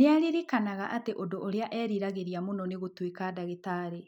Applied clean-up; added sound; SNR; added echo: none; none; none; none.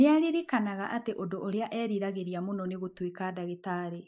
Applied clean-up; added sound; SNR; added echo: neural mask model Resemble Enhance denoiser.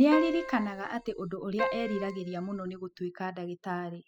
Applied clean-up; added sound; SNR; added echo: classical method spectral subtraction.